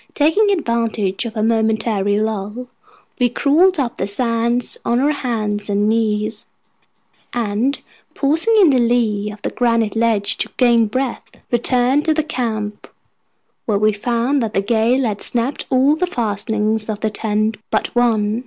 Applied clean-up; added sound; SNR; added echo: none; none; none; none.